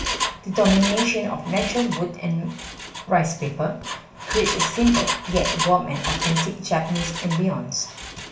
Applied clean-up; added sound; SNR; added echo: none; Engine; 5 dB; reverberation time 0.3 s.